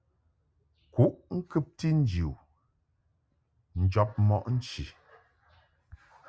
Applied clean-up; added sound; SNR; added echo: none; none; none; none.